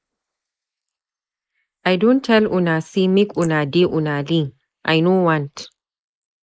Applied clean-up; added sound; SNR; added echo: neural mask model Resemble Enhance denoiser.